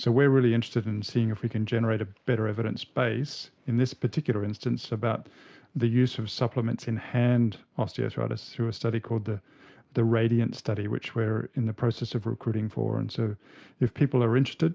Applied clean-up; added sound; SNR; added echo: none; none; none; none.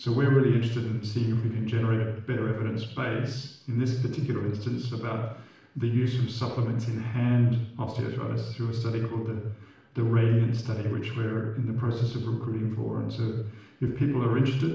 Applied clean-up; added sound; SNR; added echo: none; none; none; reverberation time 0.7 s.